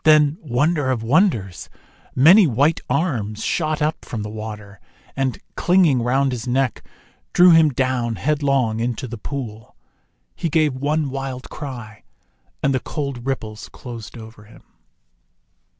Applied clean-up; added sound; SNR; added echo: none; none; none; none.